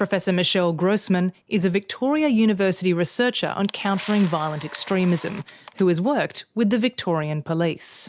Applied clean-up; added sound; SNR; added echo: none; Camera; 19 dB; none.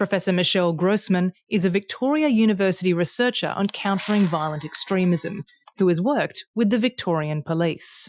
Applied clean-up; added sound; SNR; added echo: classical method Wiener filter.